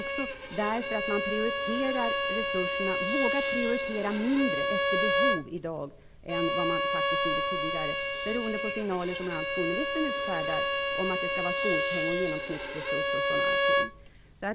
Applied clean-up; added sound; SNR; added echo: none; Bowed string instrument; -4 dB; none.